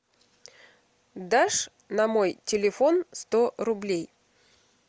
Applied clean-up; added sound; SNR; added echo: none; none; none; none.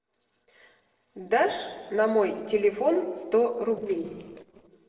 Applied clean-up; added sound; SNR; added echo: neural separator model SepFormer DNS4.